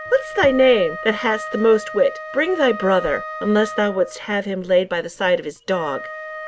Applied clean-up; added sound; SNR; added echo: none; Wind instrument, woodwind instrument; 13 dB; none.